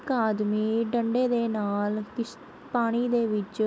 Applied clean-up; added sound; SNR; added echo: none; none; none; none.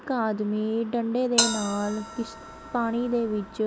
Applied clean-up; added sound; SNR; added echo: none; Bell; 4 dB; none.